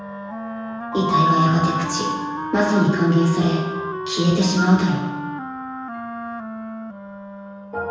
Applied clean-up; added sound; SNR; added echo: none; Wind instrument, woodwind instrument; 9 dB; reverberation time 1.2 s.